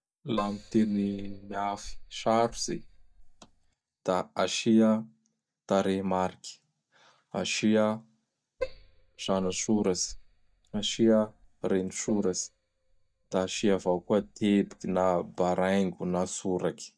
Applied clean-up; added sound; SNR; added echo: neural mask model DeepFilterNet 3.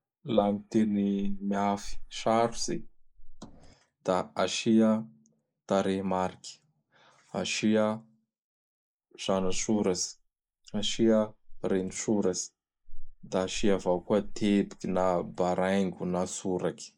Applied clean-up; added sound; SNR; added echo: neural mask model Resemble Enhance denoiser.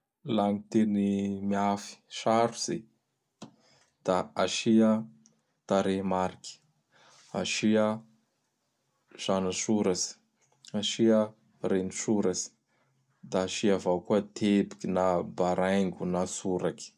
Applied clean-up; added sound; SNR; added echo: none; none; none; none.